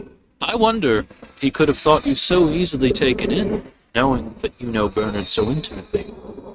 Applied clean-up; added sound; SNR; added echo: neural mask model RNNoise.